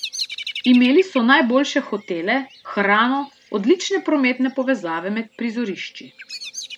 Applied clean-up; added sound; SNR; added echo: none; Bird vocalization, bird call, bird song; 16 dB; none.